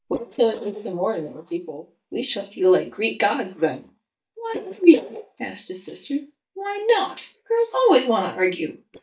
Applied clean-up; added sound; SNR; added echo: neural mask model DeepFilterNet 3.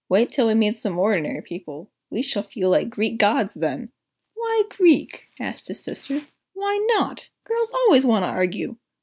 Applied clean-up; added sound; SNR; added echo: none; none; none; none.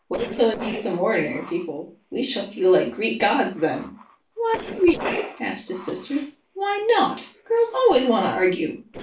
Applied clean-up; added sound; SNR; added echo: neural separator model SepFormer DNS4.